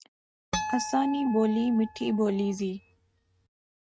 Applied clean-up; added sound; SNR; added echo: neural mask model RNNoise.